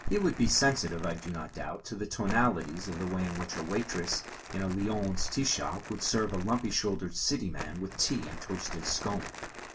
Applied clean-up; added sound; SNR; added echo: none; Crumpling, crinkling; 13 dB; reverberation time 0.2 s.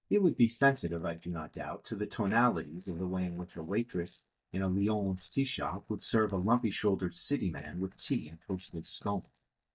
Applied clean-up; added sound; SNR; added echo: neural mask model DeepFilterNet 3.